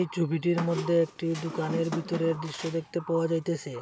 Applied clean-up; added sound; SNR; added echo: none; Squeak; 10 dB; none.